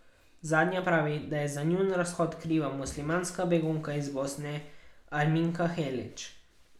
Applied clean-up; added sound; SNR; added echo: none; none; none; none.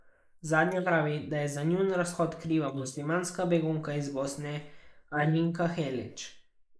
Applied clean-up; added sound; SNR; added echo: neural mask model Resemble Enhance denoiser.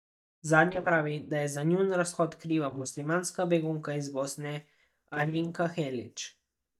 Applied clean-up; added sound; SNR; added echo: neural mask model DeepFilterNet 3.